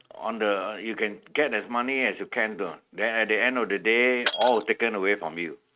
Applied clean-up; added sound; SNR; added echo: neural mask model RNNoise.